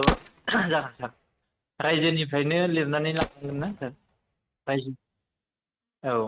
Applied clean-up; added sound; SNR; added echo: neural mask model RNNoise.